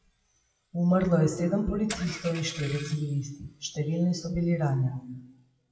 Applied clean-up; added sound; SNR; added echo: classical method WPE with log-MMSE.